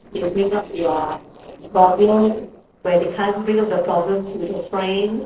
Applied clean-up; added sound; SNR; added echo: neural separator model SepFormer DNS4.